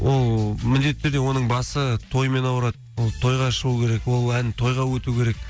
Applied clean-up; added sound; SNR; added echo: none; none; none; none.